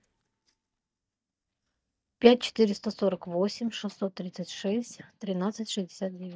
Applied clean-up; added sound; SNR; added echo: neural mask model DeepFilterNet 3.